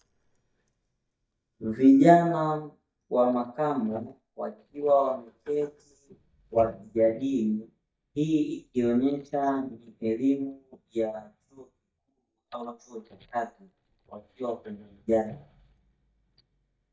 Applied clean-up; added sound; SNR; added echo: neural mask model DeepFilterNet 3.